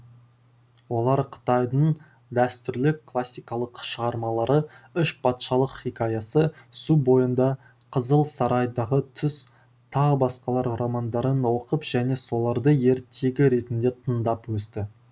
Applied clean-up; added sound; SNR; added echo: none; none; none; none.